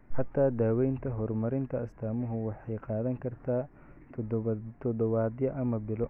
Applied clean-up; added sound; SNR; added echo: none; none; none; none.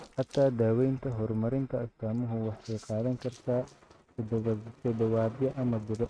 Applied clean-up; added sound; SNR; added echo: neural mask model RNNoise.